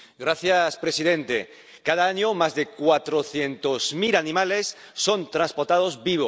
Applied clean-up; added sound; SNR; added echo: none; none; none; none.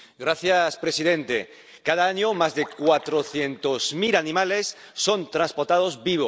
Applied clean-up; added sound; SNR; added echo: none; Splash, splatter; 20 dB; none.